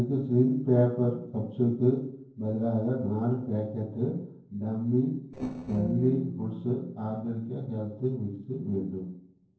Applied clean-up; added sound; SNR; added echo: neural separator model SepFormer DNS4.